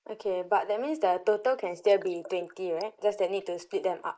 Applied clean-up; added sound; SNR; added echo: neural mask model Resemble Enhance denoiser.